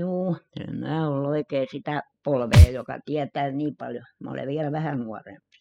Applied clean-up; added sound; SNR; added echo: classical method spectral subtraction.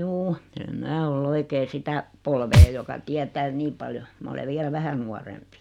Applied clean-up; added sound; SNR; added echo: none; Thump, thud; -2 dB; none.